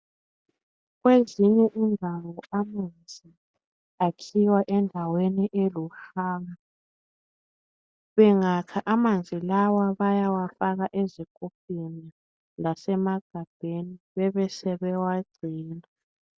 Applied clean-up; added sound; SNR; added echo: none; none; none; none.